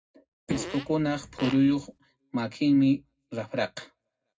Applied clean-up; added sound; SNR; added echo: none; Fart; 12 dB; reverberation time 0.3 s.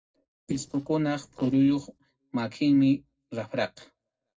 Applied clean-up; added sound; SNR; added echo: neural separator model SepFormer DNS4.